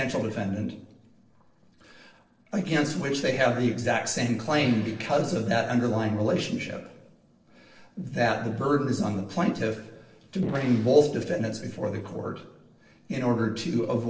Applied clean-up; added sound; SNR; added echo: neural separator model SepFormer DNS4.